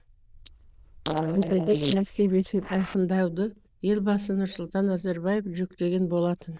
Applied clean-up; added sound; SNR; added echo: neural diffusion model UNIVERSE++.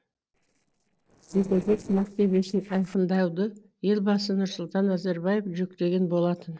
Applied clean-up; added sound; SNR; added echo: neural separator model SepFormer DNS4.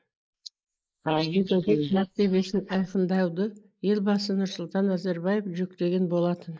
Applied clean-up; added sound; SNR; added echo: neural mask model Resemble Enhance denoiser.